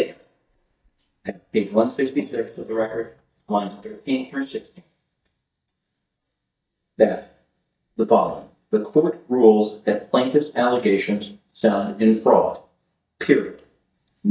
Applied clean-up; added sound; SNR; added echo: neural mask model DeepFilterNet 3.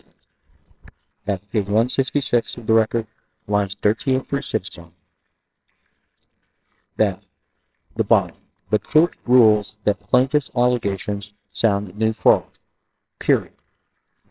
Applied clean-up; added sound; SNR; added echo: neural separator model SepFormer WHAMR!.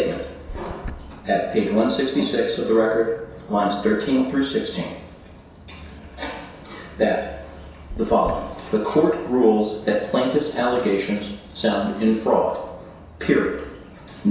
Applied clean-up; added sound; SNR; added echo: none; Bird; 18 dB; reverberation time 0.7 s.